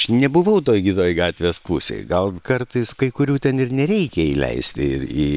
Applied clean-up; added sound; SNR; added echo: neural separator model SepFormer WHAM!.